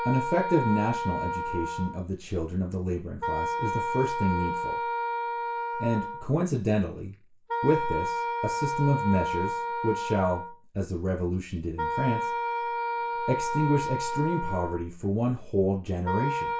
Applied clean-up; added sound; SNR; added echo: none; Wind instrument, woodwind instrument; 3 dB; reverberation time 0.3 s.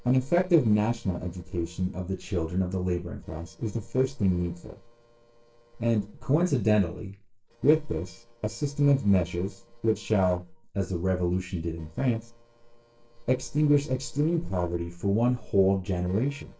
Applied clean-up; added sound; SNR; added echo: neural separator model SepFormer DNS4.